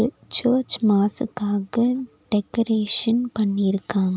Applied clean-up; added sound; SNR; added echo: none; none; none; none.